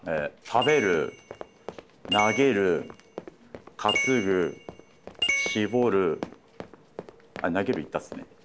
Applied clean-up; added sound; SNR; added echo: none; Run; 16 dB; none.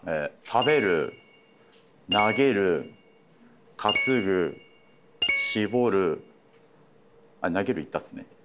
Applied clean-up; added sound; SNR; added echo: none; none; none; none.